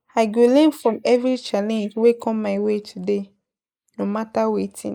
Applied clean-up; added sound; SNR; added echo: neural mask model Resemble Enhance denoiser.